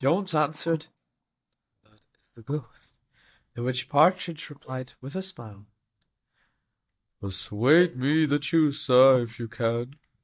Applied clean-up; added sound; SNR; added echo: neural mask model DeepFilterNet 3.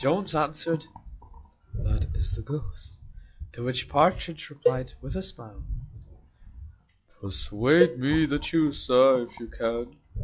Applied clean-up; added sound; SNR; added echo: classical method log-MMSE.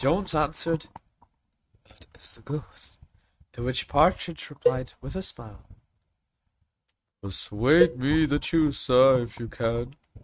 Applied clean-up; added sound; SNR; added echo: neural mask model RNNoise.